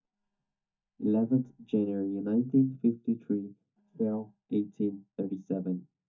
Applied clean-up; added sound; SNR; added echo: neural mask model DeepFilterNet 3.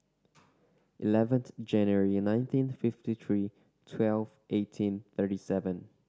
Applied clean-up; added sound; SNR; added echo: none; none; none; none.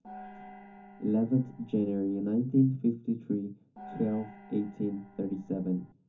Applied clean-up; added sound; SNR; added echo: none; Gong; 18 dB; reverberation time 0.3 s.